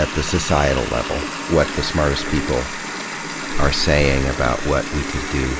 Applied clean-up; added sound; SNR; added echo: none; Water tap, faucet; 7 dB; none.